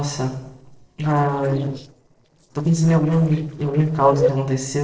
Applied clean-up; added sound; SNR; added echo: neural separator model SepFormer DNS4.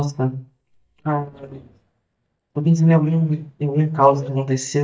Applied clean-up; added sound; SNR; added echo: neural mask model DeepFilterNet 3.